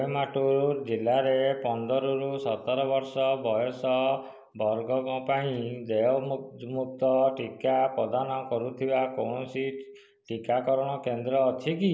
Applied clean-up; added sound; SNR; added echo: none; none; none; none.